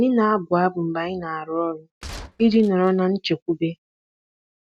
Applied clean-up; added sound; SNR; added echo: neural mask model RNNoise.